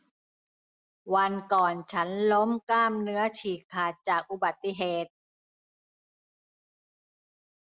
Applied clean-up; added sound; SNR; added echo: none; none; none; none.